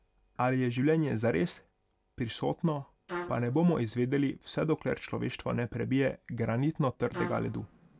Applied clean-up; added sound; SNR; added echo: none; Trumpet; 10 dB; none.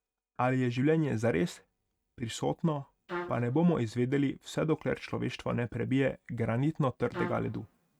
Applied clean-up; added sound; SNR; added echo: neural mask model RNNoise.